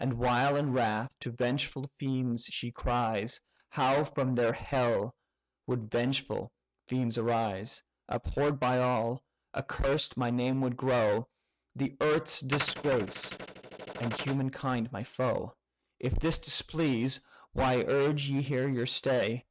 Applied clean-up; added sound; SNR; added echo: neural mask model RNNoise.